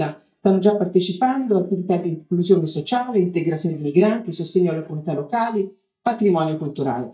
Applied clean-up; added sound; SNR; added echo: neural mask model DeepFilterNet 3.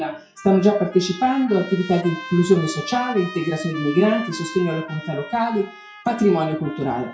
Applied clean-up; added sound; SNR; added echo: classical method WPE with log-MMSE.